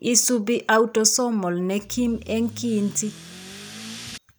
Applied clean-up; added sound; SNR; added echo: none; Accelerating, revving, vroom / Car; 16 dB; none.